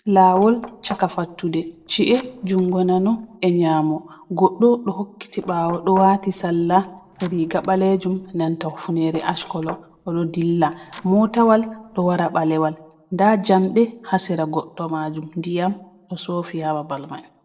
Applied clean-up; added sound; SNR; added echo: neural separator model SepFormer DNS4.